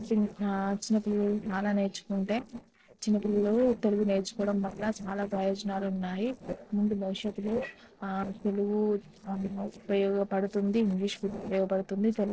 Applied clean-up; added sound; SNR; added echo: neural separator model SepFormer DNS4.